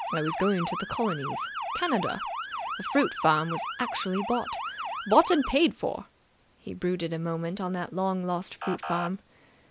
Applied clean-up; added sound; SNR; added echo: none; Motor vehicle (road) / Siren; 7 dB; none.